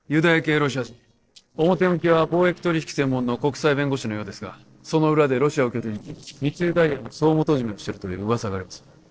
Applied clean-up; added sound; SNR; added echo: neural separator model SepFormer DNS4.